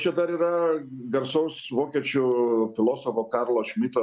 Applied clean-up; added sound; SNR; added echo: none; none; none; none.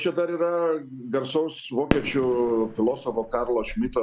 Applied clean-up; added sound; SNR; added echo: none; Fireworks; 7 dB; none.